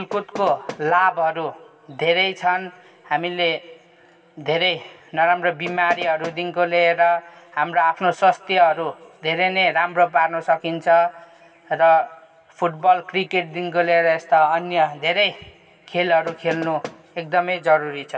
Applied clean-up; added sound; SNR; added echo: none; Knock; 15 dB; reverberation time 2.1 s.